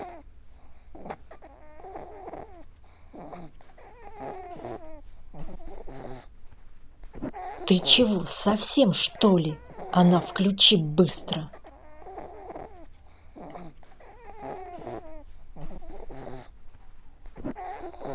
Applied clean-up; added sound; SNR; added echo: none; Dog; 11 dB; none.